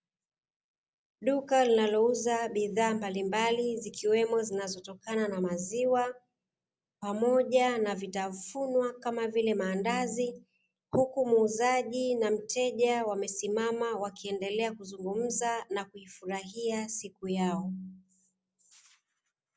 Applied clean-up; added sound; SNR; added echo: none; none; none; none.